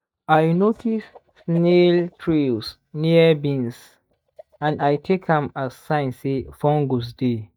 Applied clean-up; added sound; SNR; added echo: neural mask model DeepFilterNet 3.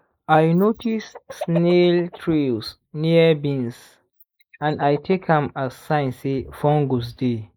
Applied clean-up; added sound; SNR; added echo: neural mask model Resemble Enhance denoiser.